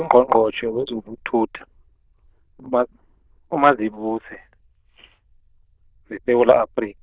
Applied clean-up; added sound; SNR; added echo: neural diffusion model UNIVERSE++.